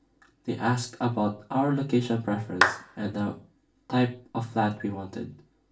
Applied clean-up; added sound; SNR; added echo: none; Clapping; 1 dB; reverberation time 0.3 s.